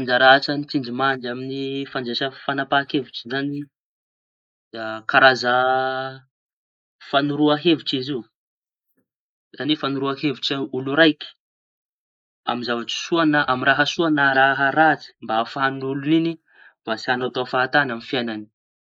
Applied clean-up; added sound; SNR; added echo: neural mask model Resemble Enhance denoiser.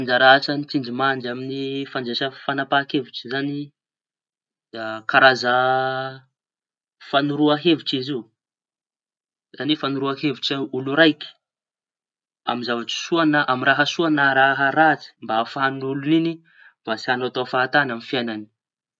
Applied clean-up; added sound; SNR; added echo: none; none; none; none.